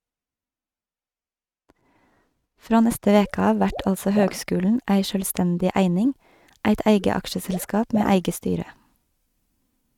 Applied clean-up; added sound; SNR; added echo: neural mask model RNNoise.